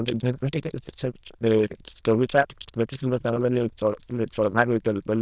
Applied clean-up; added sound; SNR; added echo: neural diffusion model UNIVERSE++.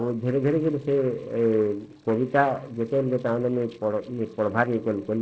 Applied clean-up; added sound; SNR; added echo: neural separator model SepFormer DNS4.